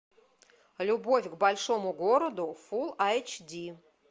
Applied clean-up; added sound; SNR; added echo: none; none; none; none.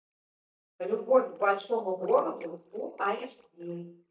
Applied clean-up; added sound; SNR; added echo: neural mask model DeepFilterNet 3.